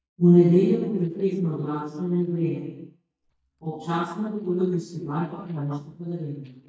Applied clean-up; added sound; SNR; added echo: neural mask model DeepFilterNet 3.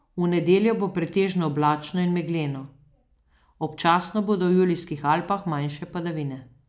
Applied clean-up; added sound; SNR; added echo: none; none; none; none.